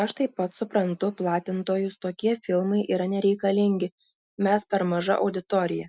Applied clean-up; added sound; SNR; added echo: none; none; none; none.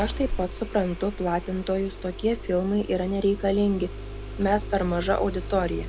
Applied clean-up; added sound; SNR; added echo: none; Engine starting; 9 dB; none.